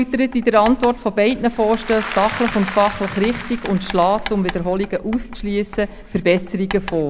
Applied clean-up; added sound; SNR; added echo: none; Applause / Crowd + Writing; 12 dB; none.